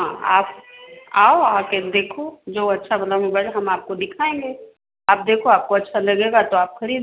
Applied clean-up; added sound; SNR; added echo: none; none; none; none.